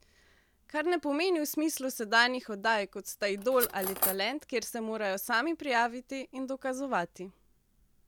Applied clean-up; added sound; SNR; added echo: none; Cutlery, silverware; 2 dB; none.